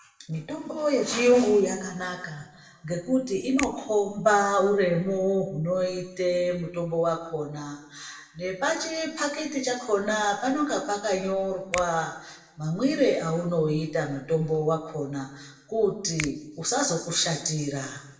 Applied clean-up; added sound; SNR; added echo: none; Finger snapping; 15 dB; reverberation time 0.9 s.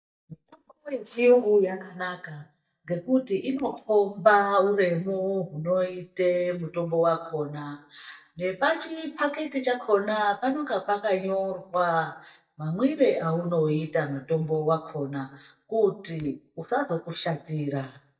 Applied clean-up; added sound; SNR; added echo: neural mask model DeepFilterNet 3.